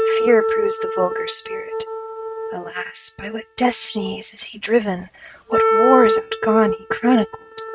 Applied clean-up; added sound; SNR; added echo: neural mask model RNNoise.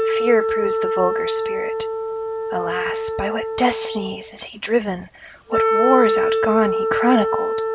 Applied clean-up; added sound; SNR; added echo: none; Wind instrument, woodwind instrument; -1 dB; none.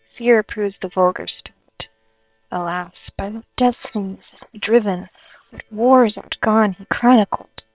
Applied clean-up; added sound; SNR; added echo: neural separator model SepFormer WHAM!.